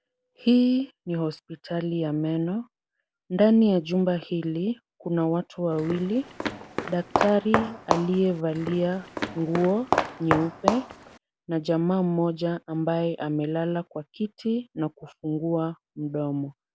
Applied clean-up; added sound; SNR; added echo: none; Walk, footsteps; 3 dB; none.